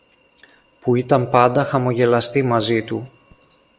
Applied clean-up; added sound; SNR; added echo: none; none; none; none.